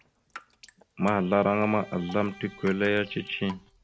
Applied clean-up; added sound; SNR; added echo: none; Bowed string instrument + Drip; 20 dB; none.